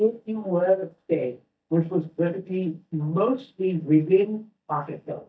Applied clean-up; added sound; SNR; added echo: neural mask model DeepFilterNet 3.